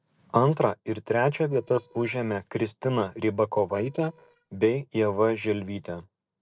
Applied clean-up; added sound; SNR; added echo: neural separator model SepFormer DNS4.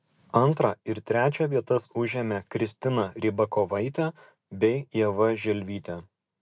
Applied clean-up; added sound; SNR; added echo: none; none; none; none.